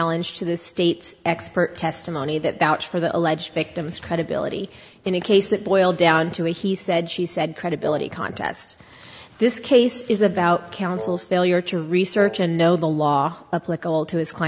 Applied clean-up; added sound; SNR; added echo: none; Wind instrument, woodwind instrument; 13 dB; none.